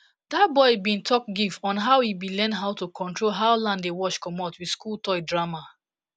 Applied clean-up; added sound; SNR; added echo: none; none; none; none.